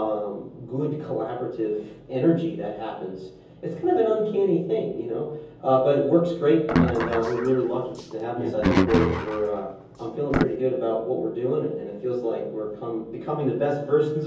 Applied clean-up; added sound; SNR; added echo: none; Guitar; 1 dB; reverberation time 0.7 s.